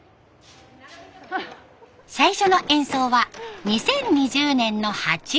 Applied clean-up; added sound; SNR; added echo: none; none; none; none.